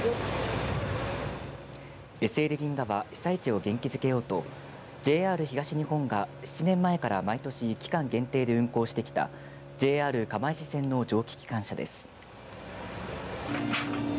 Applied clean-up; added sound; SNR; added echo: none; Bowed string instrument; 18 dB; none.